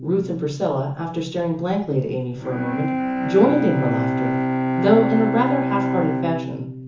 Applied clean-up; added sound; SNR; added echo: none; Bowed string instrument; 3 dB; reverberation time 0.7 s.